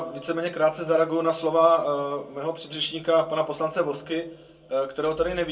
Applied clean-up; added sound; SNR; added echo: none; none; none; reverberation time 0.2 s.